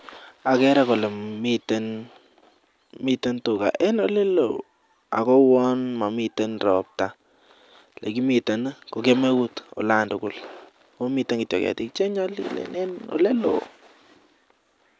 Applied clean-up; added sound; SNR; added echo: none; none; none; none.